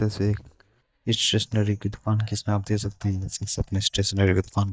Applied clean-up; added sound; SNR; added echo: neural mask model DeepFilterNet 3.